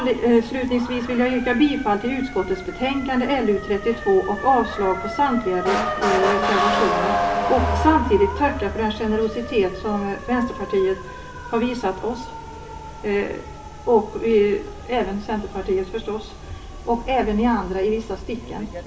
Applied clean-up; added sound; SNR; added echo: none; Motor vehicle (road) / Siren; 7 dB; reverberation time 0.4 s.